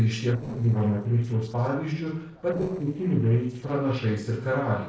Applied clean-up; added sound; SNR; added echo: neural separator model SepFormer DNS4.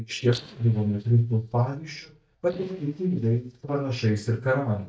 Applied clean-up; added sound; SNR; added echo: neural mask model DeepFilterNet 3.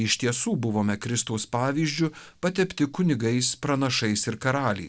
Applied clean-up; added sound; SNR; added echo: none; none; none; none.